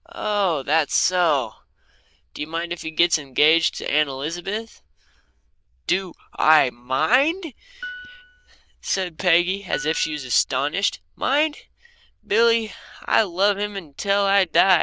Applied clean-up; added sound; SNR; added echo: neural diffusion model UNIVERSE++.